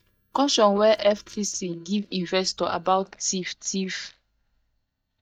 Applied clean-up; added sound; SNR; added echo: neural mask model DeepFilterNet 3.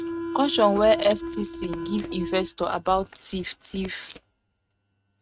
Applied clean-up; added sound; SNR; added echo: neural mask model RNNoise.